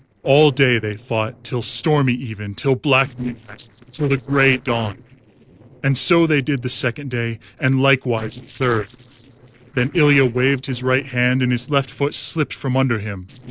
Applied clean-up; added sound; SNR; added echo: neural separator model SepFormer DNS4.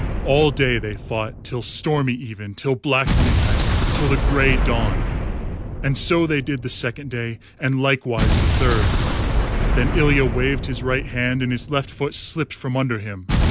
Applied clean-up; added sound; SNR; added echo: none; Explosion; -1 dB; none.